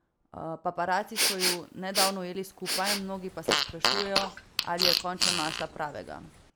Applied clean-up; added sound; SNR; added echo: none; Respiratory sounds + Fart; -3 dB; none.